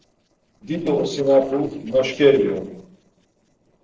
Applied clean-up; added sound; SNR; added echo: neural separator model SepFormer DNS4.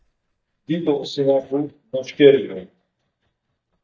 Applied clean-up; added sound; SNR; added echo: neural mask model DeepFilterNet 3.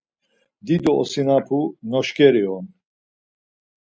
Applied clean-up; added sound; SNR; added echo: none; none; none; none.